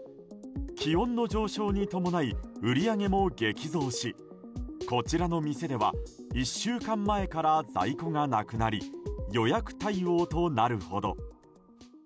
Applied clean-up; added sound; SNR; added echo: none; none; none; none.